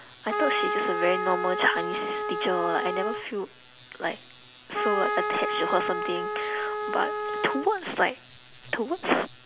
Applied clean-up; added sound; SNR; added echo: none; Trumpet; 1 dB; none.